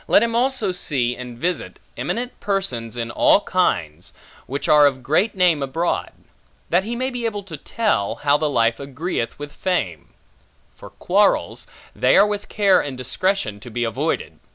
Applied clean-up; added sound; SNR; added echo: none; none; none; none.